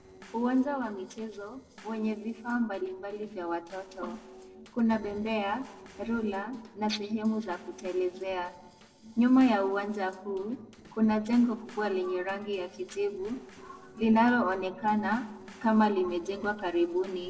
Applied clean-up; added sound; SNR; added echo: neural separator model SepFormer DNS4.